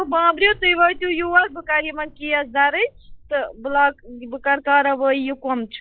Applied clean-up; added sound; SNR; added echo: classical method log-MMSE.